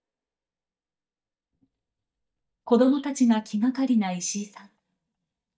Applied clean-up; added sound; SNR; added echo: neural mask model DeepFilterNet 3.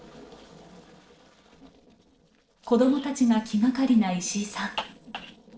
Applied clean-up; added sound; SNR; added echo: neural separator model SepFormer DNS4.